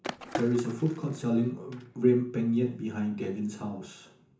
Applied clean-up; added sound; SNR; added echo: none; Skateboard; 12 dB; reverberation time 0.6 s.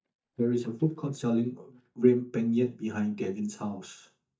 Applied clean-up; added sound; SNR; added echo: neural mask model DeepFilterNet 3.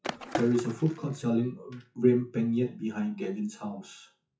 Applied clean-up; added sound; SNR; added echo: classical method WPE with log-MMSE.